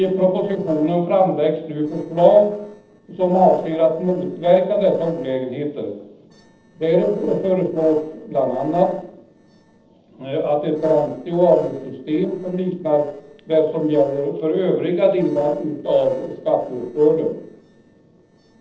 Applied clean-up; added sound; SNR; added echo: neural separator model SepFormer DNS4.